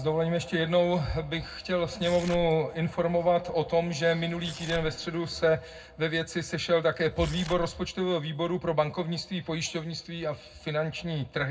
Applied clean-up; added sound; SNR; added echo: none; Tearing; 16 dB; reverberation time 0.3 s.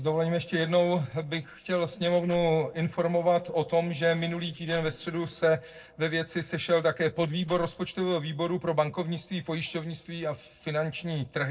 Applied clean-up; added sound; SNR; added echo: neural separator model SepFormer DNS4.